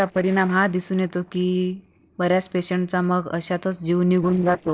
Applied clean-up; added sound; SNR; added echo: neural separator model SepFormer DNS4.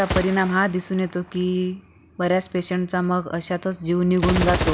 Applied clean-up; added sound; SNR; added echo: none; Gunshot, gunfire; 7 dB; none.